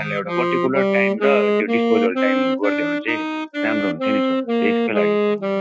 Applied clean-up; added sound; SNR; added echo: classical method Wiener filter.